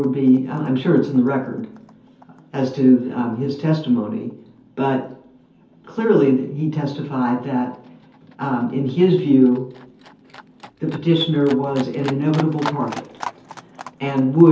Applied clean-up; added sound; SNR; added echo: none; Livestock, farm animals, working animals; 20 dB; reverberation time 0.5 s.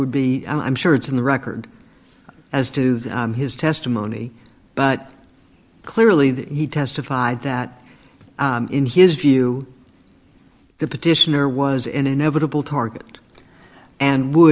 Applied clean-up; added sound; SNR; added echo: none; none; none; none.